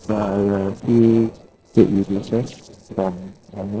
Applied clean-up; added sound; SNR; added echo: neural separator model SepFormer DNS4.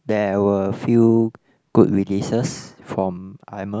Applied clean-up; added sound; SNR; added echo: none; none; none; none.